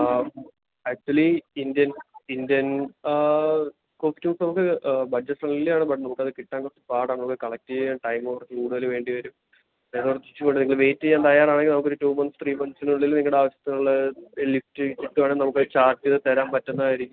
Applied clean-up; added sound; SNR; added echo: none; none; none; none.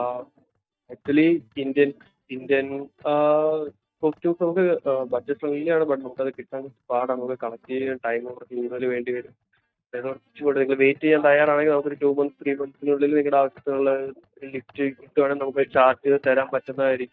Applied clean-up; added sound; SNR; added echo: neural mask model DeepFilterNet 3.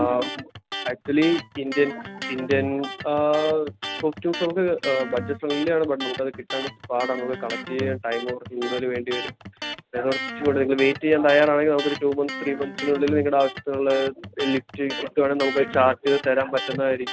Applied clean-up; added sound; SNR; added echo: none; Electric guitar; 11 dB; none.